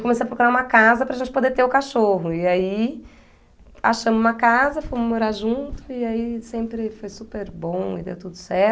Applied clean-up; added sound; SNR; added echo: none; none; none; none.